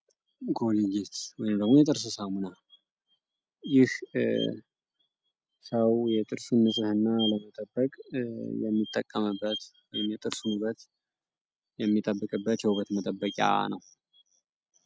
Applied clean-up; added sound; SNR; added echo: none; none; none; none.